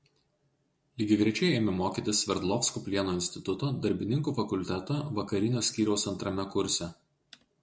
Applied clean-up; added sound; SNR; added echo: none; none; none; none.